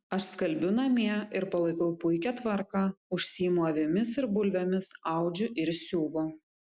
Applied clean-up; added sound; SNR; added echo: none; none; none; none.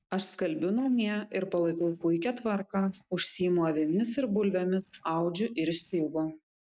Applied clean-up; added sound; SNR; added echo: neural mask model DeepFilterNet 3.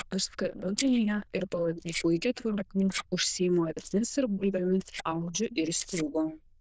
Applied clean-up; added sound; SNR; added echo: neural diffusion model UNIVERSE++.